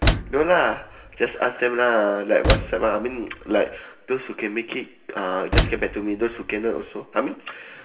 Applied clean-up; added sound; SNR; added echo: none; Slam; 2 dB; reverberation time 1.1 s.